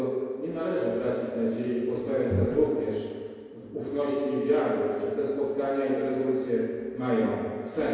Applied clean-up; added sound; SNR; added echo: none; Breathing; 3 dB; reverberation time 2.2 s.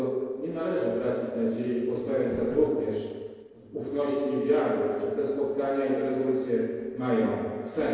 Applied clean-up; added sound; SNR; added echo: neural separator model SepFormer DNS4.